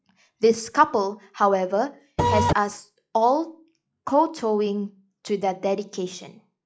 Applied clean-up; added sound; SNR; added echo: classical method log-MMSE.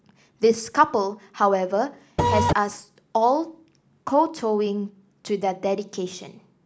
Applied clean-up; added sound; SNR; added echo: none; Printer; -5 dB; none.